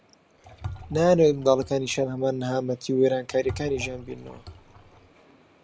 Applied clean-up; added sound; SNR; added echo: none; Liquid; 16 dB; none.